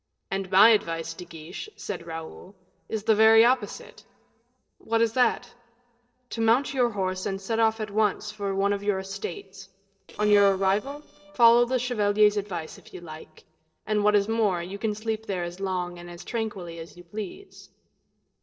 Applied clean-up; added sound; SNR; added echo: neural separator model SepFormer DNS4.